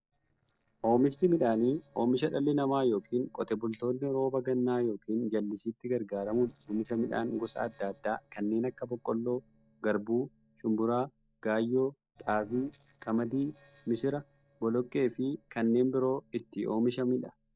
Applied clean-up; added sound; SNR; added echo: neural separator model SepFormer DNS4.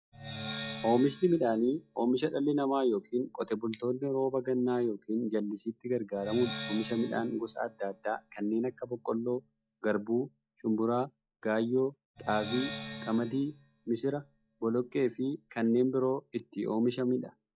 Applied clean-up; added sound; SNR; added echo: classical method log-MMSE.